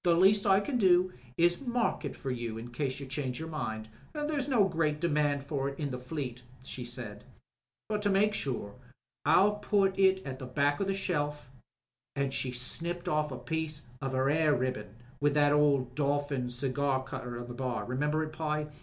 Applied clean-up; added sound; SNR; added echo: none; none; none; none.